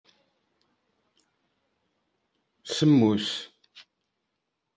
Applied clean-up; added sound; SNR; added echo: none; none; none; none.